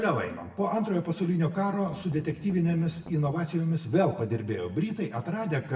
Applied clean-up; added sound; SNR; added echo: none; Strum; 18 dB; reverberation time 0.8 s.